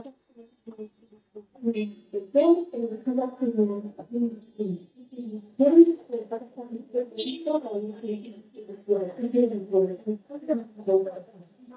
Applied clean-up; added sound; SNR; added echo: neural mask model DeepFilterNet 3.